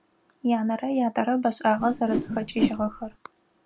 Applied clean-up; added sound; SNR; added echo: none; Whoosh, swoosh, swish; 3 dB; none.